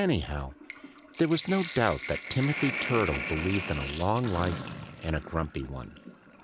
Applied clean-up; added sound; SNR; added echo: none; Sink (filling or washing); 7 dB; none.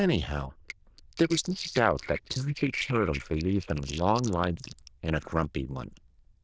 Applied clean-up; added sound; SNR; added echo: neural diffusion model UNIVERSE++.